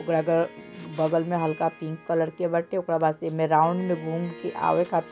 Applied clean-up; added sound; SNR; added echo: none; Harp; 19 dB; none.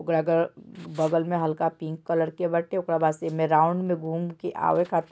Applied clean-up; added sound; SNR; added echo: none; none; none; none.